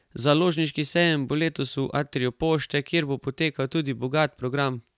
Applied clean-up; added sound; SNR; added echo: none; none; none; none.